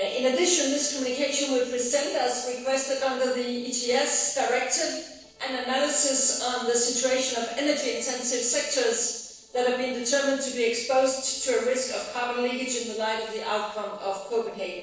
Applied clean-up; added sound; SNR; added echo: neural separator model SepFormer DNS4.